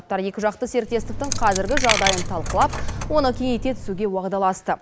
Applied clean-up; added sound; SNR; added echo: none; Coin (dropping); 2 dB; none.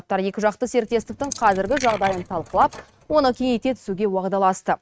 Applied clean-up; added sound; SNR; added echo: neural mask model RNNoise.